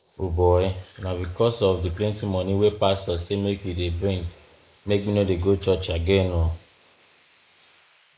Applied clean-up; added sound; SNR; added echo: neural mask model Resemble Enhance denoiser.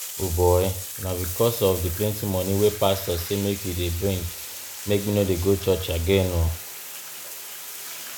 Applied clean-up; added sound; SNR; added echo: none; Bathtub (filling or washing); 10 dB; none.